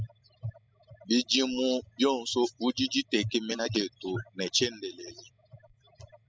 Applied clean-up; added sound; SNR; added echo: classical method spectral subtraction.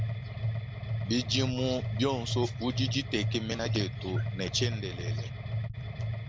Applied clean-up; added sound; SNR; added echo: none; Mechanisms; 0 dB; none.